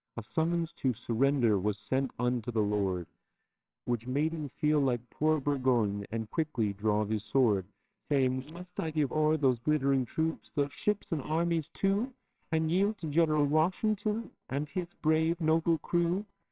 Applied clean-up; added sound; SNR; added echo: neural separator model SepFormer WHAMR!.